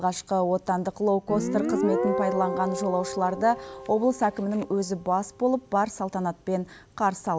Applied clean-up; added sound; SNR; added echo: none; Guitar; 7 dB; none.